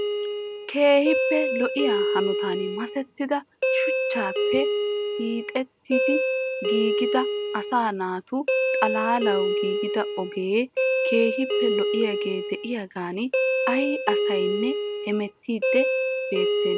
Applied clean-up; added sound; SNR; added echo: none; Doorbell; -2 dB; none.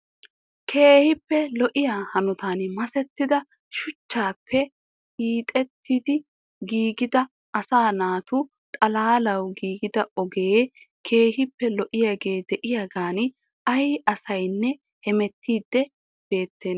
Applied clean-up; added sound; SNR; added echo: none; none; none; none.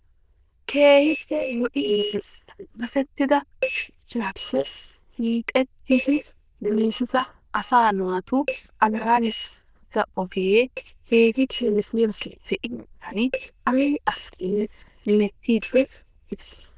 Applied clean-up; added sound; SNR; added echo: neural diffusion model UNIVERSE++.